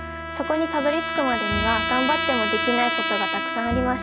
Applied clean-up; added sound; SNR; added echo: none; Trumpet; 1 dB; none.